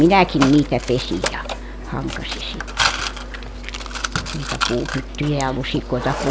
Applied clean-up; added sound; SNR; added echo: none; Mechanisms; 6 dB; none.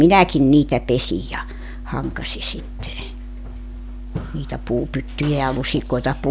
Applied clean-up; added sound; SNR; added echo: none; none; none; none.